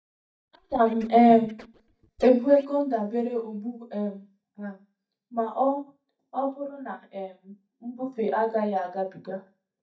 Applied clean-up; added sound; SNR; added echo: neural mask model DeepFilterNet 3.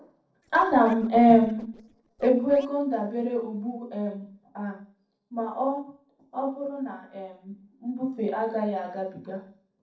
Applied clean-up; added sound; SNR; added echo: neural separator model SepFormer DNS4.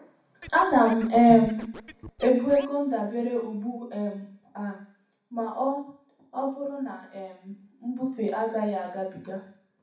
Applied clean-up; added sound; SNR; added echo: none; Scratching (performance technique); 18 dB; reverberation time 0.6 s.